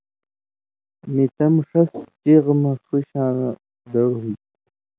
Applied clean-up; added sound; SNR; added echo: none; none; none; none.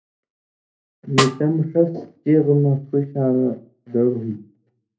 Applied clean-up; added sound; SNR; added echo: none; Snare drum; 5 dB; reverberation time 0.3 s.